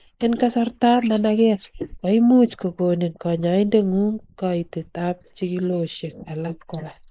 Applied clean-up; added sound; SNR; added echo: neural mask model Resemble Enhance denoiser.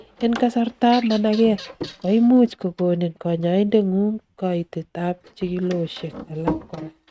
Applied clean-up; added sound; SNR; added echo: neural mask model RNNoise.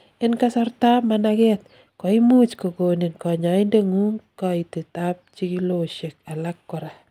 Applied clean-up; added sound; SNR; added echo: none; none; none; none.